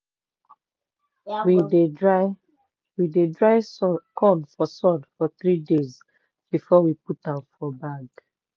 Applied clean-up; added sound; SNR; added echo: none; none; none; none.